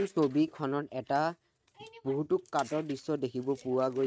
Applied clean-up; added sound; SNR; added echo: neural mask model RNNoise.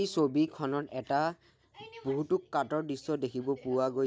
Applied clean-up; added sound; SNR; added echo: none; none; none; none.